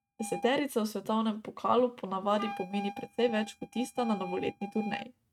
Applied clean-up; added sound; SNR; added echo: neural mask model RNNoise.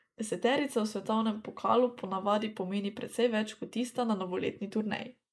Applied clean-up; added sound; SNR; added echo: neural mask model Resemble Enhance denoiser.